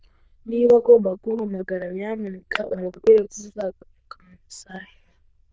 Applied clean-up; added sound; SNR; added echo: neural diffusion model UNIVERSE++.